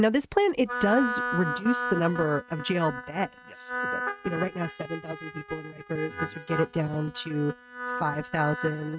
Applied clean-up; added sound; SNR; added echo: neural mask model RNNoise.